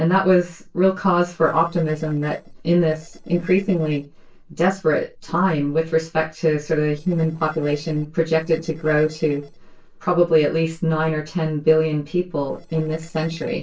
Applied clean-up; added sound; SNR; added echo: neural separator model SepFormer DNS4.